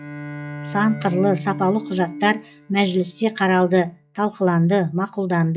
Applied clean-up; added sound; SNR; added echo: classical method log-MMSE.